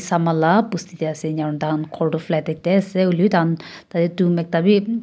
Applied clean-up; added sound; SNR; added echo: none; none; none; none.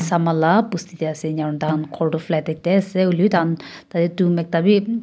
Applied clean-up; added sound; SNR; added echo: none; Snare drum; 16 dB; none.